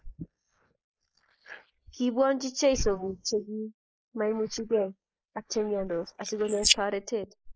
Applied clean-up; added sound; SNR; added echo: neural mask model Resemble Enhance denoiser.